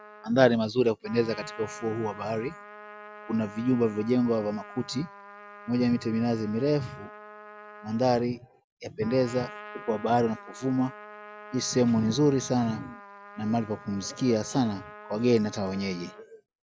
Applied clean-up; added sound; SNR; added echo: none; Trumpet; 17 dB; none.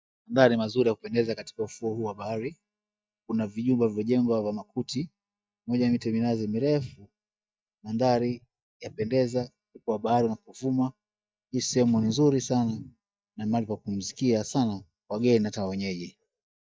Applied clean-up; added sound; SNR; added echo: neural mask model DeepFilterNet 3.